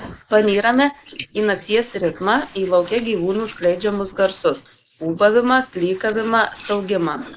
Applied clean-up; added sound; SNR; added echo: neural mask model Resemble Enhance denoiser.